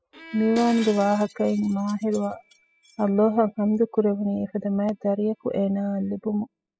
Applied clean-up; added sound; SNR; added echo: classical method spectral subtraction.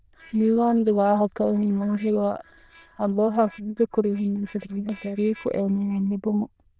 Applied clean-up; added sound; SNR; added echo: neural diffusion model UNIVERSE++.